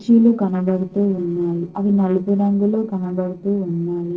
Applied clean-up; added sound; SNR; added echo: neural separator model SepFormer DNS4.